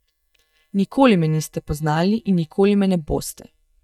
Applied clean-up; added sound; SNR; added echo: neural mask model DeepFilterNet 3.